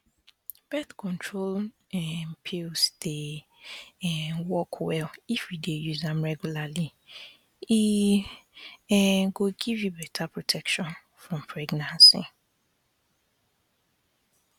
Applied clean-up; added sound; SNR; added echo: none; none; none; none.